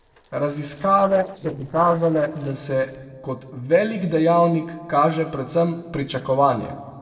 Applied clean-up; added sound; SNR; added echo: neural separator model SepFormer DNS4.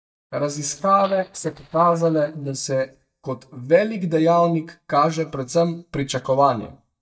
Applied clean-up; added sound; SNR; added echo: neural mask model DeepFilterNet 3.